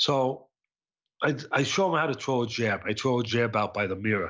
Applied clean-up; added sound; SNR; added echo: none; none; none; none.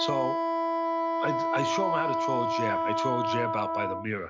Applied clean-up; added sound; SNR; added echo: none; Wind instrument, woodwind instrument; -5 dB; none.